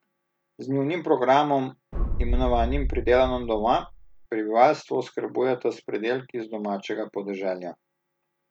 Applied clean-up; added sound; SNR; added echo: none; Boom; 1 dB; none.